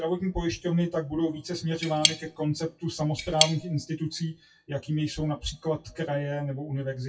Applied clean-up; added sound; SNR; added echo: classical method WPE with log-MMSE.